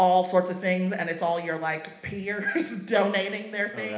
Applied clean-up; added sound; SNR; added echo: none; none; none; reverberation time 1.0 s.